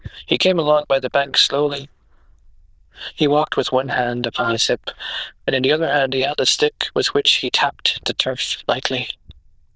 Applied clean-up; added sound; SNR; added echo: neural diffusion model UNIVERSE++.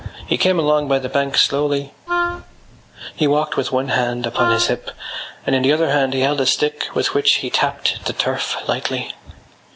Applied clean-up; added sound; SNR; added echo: none; Wind instrument, woodwind instrument; 4 dB; none.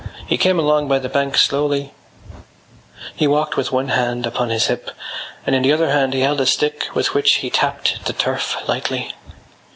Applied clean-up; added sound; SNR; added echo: none; none; none; none.